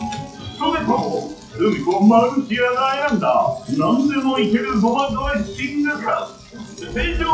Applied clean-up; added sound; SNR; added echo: classical method WPE with log-MMSE.